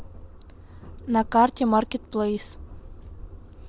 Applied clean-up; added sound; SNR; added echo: none; Subway, metro, underground; 15 dB; none.